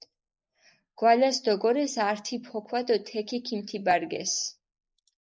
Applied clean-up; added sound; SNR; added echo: neural mask model Resemble Enhance denoiser.